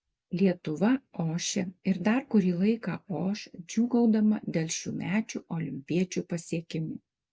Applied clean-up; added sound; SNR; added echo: none; none; none; none.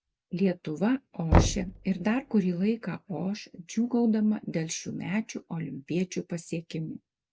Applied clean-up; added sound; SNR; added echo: none; Knock; 2 dB; none.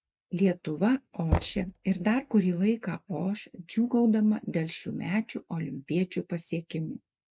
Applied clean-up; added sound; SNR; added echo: neural mask model RNNoise.